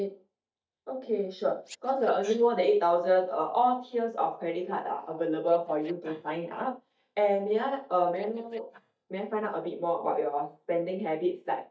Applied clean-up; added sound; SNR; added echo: neural mask model DeepFilterNet 3.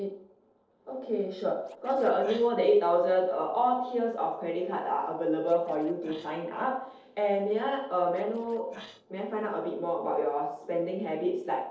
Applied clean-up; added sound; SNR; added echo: neural separator model SepFormer DNS4.